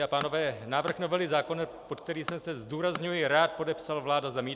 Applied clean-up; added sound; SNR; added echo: none; Tools; 16 dB; none.